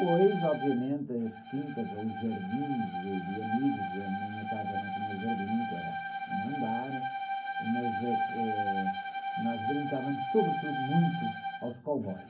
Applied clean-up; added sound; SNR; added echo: none; Bowed string instrument; 3 dB; reverberation time 0.4 s.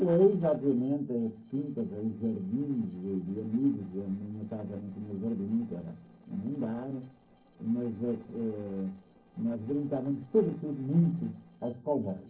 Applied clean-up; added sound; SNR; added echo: neural separator model SepFormer DNS4.